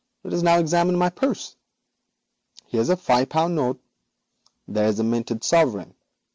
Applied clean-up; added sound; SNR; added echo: none; none; none; none.